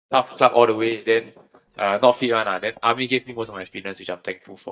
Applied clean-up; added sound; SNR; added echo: neural mask model DeepFilterNet 3.